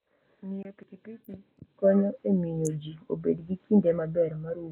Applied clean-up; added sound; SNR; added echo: neural mask model Resemble Enhance denoiser.